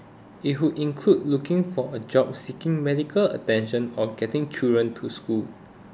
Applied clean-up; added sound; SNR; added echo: none; none; none; none.